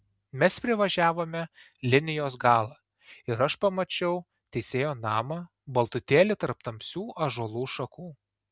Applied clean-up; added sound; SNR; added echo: none; none; none; none.